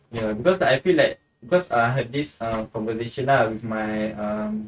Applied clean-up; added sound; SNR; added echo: neural mask model RNNoise.